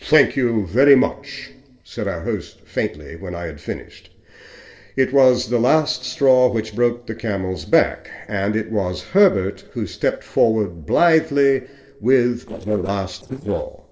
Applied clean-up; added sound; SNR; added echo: neural separator model SepFormer DNS4.